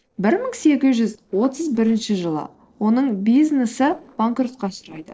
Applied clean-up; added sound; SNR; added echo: neural separator model SepFormer DNS4.